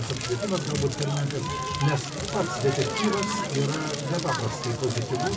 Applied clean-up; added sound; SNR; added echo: none; Crackle; 4 dB; reverberation time 2.3 s.